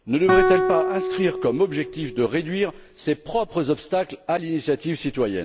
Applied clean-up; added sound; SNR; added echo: none; Guitar; 2 dB; none.